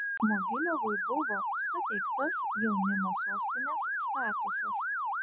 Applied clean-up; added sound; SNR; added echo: none; Motor vehicle (road) / Siren; -4 dB; none.